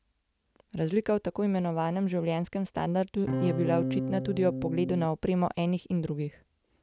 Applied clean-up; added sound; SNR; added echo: none; Electric guitar / Strum; 2 dB; none.